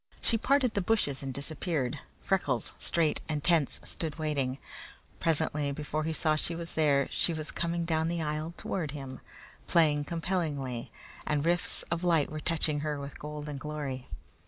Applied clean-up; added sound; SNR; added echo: none; none; none; none.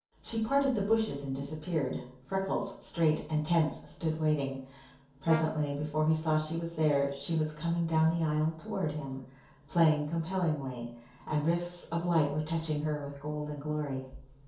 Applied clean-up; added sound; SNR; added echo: none; Brass instrument; 14 dB; reverberation time 0.6 s.